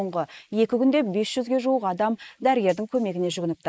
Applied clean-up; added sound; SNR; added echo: neural mask model Resemble Enhance denoiser.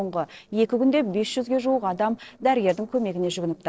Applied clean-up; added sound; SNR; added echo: neural separator model SepFormer DNS4.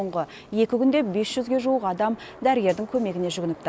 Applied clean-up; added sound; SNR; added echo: none; none; none; none.